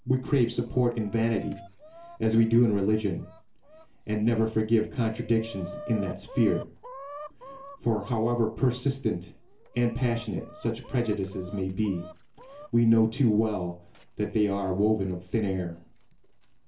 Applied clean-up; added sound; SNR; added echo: none; Chicken, rooster; 20 dB; reverberation time 0.3 s.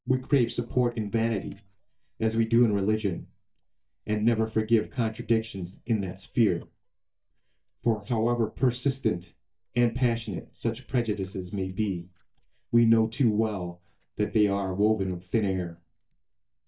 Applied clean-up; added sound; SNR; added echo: neural mask model DeepFilterNet 3.